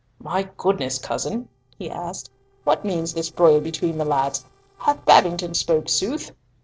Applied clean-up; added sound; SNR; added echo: neural separator model SepFormer DNS4.